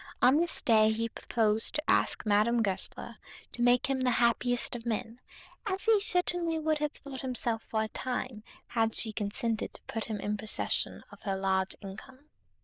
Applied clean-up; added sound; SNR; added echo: neural diffusion model UNIVERSE++.